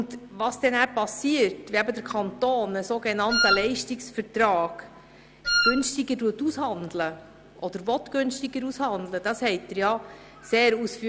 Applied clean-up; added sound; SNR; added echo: none; Wind instrument, woodwind instrument; -2 dB; none.